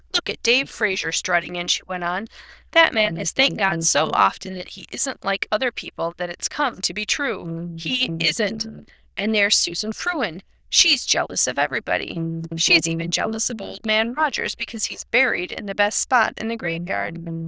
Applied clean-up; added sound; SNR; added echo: neural diffusion model UNIVERSE++.